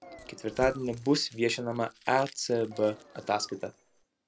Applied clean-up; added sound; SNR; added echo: none; Engine + Crumpling, crinkling / Crushing; 19 dB; none.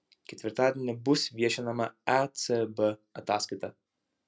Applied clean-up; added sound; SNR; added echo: none; none; none; none.